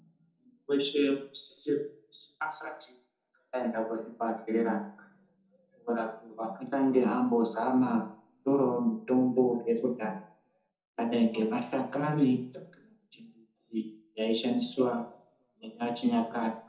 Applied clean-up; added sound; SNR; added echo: none; none; none; reverberation time 0.5 s.